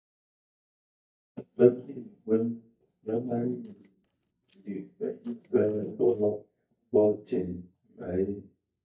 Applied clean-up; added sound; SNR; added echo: neural mask model DeepFilterNet 3.